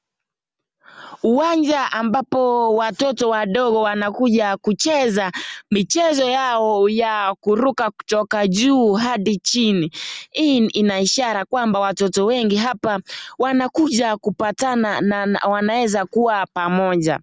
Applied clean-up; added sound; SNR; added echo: none; none; none; none.